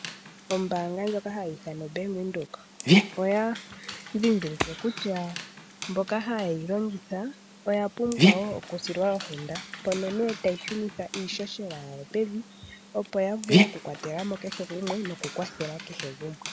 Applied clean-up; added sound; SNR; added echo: none; Dog; 1 dB; none.